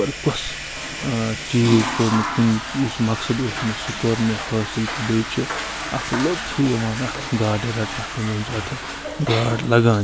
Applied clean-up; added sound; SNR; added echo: none; Toilet flush / Water; 7 dB; none.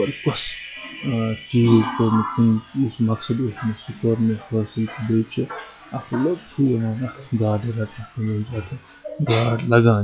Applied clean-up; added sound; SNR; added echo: classical method log-MMSE.